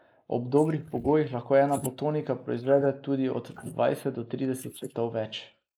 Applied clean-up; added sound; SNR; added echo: neural mask model Resemble Enhance denoiser.